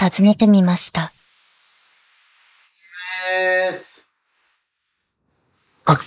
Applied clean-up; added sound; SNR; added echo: neural mask model Resemble Enhance denoiser.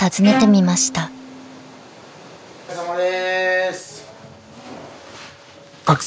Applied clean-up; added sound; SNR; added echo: none; Bowed string instrument; 7 dB; none.